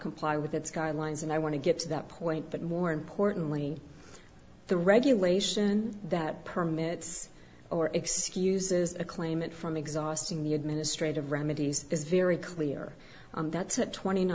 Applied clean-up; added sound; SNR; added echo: none; none; none; none.